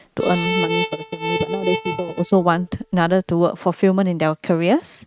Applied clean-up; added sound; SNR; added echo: neural mask model RNNoise.